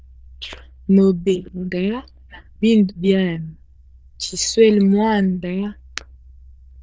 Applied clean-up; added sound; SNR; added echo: neural diffusion model UNIVERSE++.